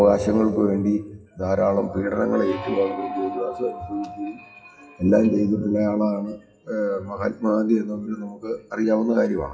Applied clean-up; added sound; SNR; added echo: classical method WPE with log-MMSE.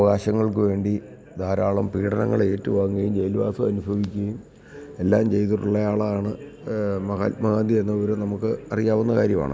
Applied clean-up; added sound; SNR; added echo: none; none; none; none.